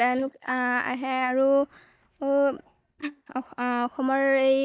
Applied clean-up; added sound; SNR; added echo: neural mask model DeepFilterNet 3.